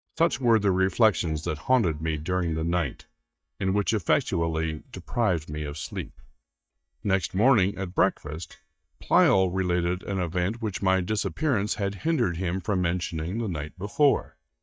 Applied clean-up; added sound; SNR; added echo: neural mask model DeepFilterNet 3.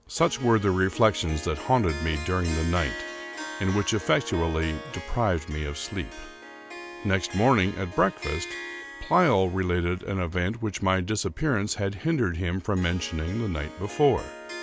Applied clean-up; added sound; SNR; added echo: none; Harp; 14 dB; none.